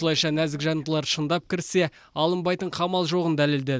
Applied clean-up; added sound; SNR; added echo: none; none; none; none.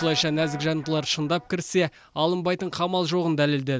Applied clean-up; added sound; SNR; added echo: none; Guitar; 19 dB; none.